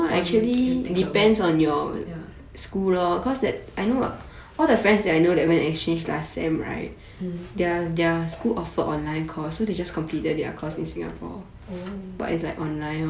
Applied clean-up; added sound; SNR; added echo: none; none; none; none.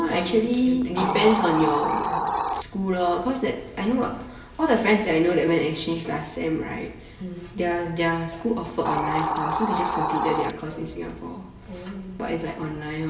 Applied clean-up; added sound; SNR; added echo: none; Hiss; 6 dB; reverberation time 1.0 s.